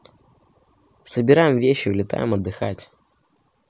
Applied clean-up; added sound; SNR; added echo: none; none; none; none.